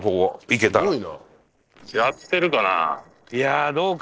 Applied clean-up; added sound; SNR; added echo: neural separator model SepFormer DNS4.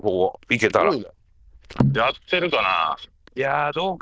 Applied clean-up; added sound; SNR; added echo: neural diffusion model UNIVERSE++.